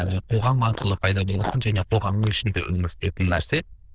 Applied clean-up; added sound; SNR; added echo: neural diffusion model UNIVERSE++.